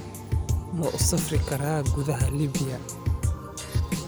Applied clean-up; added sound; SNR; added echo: none; Drum kit; -2 dB; none.